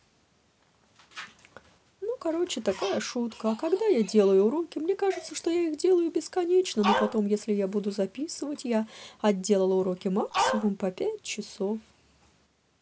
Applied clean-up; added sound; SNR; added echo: none; Dog; 0 dB; none.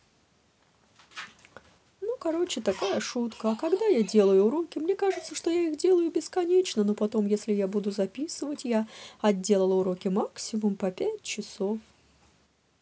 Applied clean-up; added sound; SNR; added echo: none; none; none; none.